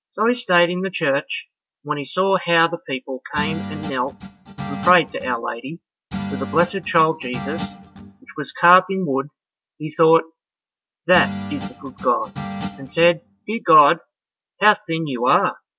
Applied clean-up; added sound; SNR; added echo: none; Guitar; 10 dB; none.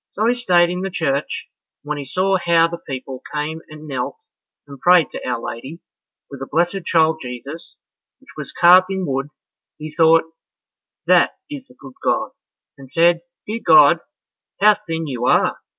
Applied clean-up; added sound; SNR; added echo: none; none; none; none.